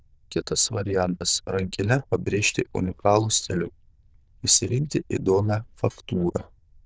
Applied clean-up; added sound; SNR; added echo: neural diffusion model UNIVERSE++.